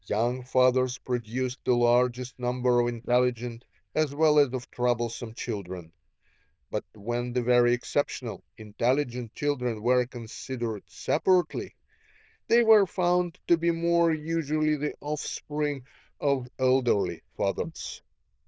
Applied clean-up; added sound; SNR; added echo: neural diffusion model UNIVERSE++.